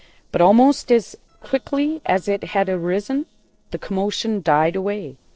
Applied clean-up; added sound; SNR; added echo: neural separator model SepFormer DNS4.